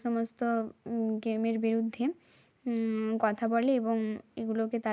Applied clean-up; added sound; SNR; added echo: none; none; none; none.